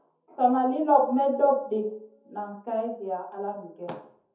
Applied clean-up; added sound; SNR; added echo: none; none; none; reverberation time 0.5 s.